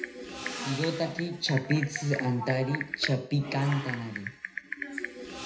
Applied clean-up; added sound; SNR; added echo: none; Typing; 7 dB; reverberation time 0.5 s.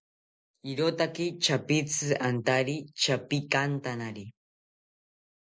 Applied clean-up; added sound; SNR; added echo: none; none; none; none.